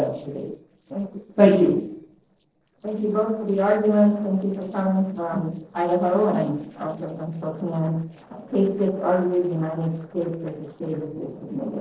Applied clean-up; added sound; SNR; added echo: neural separator model SepFormer DNS4.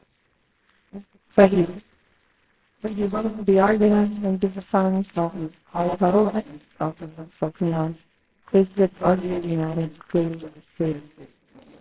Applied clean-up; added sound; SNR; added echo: neural separator model SepFormer WHAMR!.